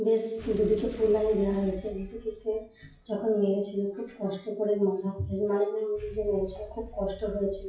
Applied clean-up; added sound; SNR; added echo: classical method WPE with log-MMSE.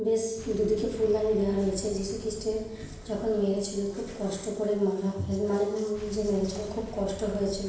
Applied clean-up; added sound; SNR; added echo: none; Boom; 16 dB; reverberation time 0.9 s.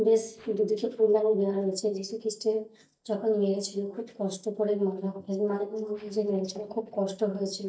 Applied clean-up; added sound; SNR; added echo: neural mask model DeepFilterNet 3.